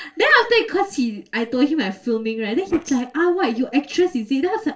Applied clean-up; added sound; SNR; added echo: neural separator model SepFormer DNS4.